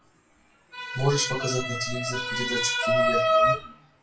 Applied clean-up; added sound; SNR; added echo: classical method WPE with log-MMSE.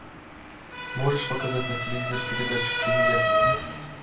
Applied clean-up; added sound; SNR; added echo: none; Motor vehicle (road) / Siren; -3 dB; reverberation time 0.2 s.